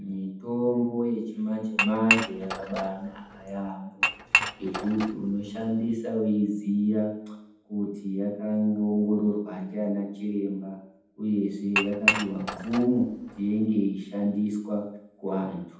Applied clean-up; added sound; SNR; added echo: none; Dishes, pots, and pans / Chink, clink; 2 dB; reverberation time 0.8 s.